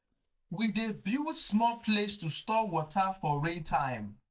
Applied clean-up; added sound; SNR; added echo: neural mask model DeepFilterNet 3.